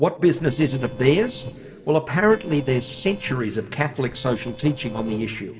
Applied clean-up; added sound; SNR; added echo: neural separator model SepFormer DNS4.